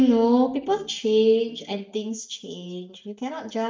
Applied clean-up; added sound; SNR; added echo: neural mask model DeepFilterNet 3.